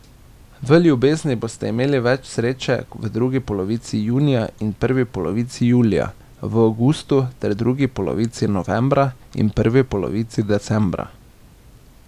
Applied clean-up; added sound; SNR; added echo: none; none; none; none.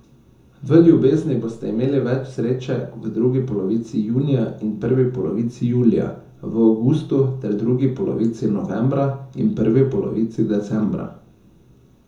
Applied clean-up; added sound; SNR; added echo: none; none; none; reverberation time 0.5 s.